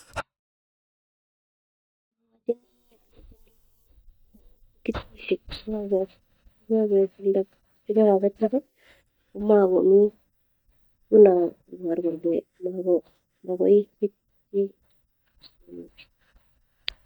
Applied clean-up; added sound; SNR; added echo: neural mask model DeepFilterNet 3.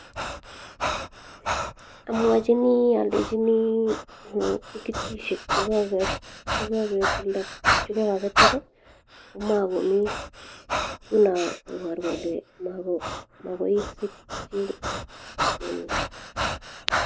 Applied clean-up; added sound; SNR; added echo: neural mask model Resemble Enhance denoiser.